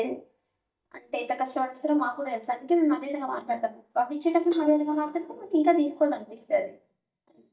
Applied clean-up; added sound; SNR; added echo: neural mask model DeepFilterNet 3.